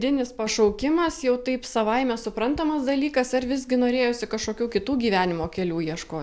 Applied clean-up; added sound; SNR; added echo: none; none; none; none.